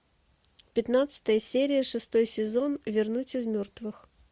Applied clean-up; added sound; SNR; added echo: none; none; none; none.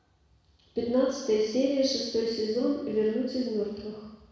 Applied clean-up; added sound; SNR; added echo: none; none; none; reverberation time 1.1 s.